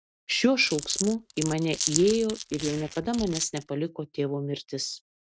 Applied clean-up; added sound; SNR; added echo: neural mask model RNNoise.